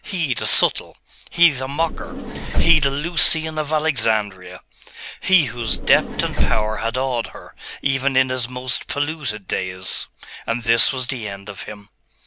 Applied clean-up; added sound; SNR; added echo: none; Vehicle; -1 dB; none.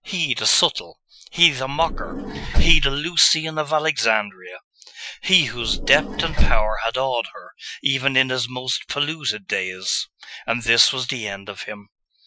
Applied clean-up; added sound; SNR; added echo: classical method Wiener filter.